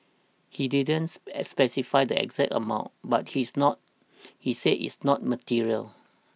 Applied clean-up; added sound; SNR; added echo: none; none; none; none.